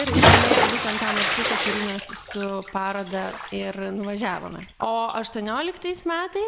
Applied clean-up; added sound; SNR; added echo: none; Bathtub (filling or washing) / Splash, splatter; -3 dB; none.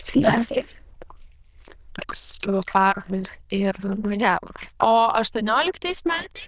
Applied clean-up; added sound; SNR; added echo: neural diffusion model UNIVERSE++.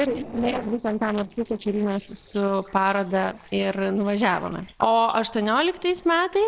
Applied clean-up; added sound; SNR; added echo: neural separator model SepFormer DNS4.